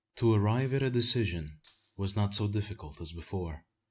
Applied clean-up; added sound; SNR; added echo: neural mask model RNNoise.